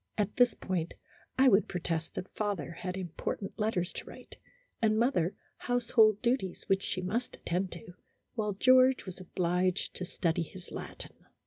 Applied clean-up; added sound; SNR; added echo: none; none; none; none.